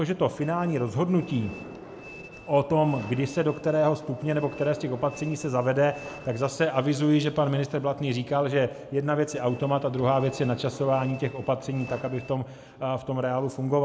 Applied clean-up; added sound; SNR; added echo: none; Train; 18 dB; reverberation time 0.9 s.